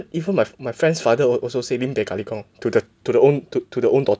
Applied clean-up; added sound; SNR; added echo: none; none; none; none.